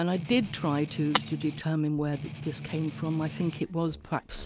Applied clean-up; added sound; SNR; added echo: none; Shatter + Strum; 8 dB; none.